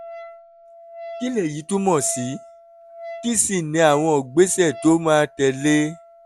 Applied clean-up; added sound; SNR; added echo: none; Wind instrument, woodwind instrument; 18 dB; none.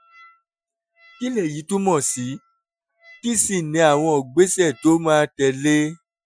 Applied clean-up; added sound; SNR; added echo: classical method Wiener filter.